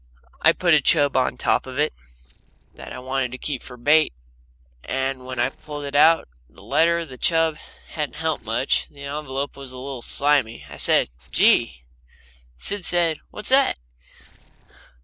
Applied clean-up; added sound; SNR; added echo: neural separator model SepFormer DNS4.